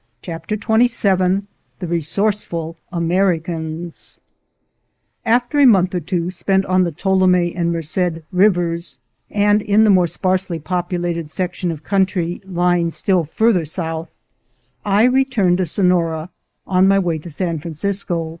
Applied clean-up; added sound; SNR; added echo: neural mask model Resemble Enhance denoiser.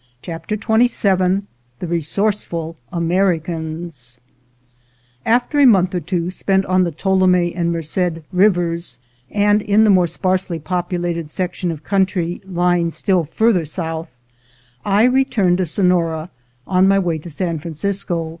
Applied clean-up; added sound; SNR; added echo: none; none; none; none.